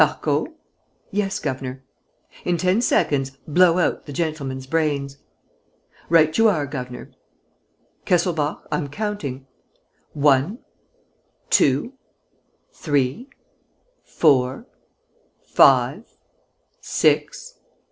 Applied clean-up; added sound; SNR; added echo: none; none; none; none.